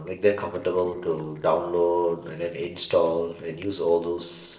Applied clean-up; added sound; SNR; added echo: neural separator model SepFormer DNS4.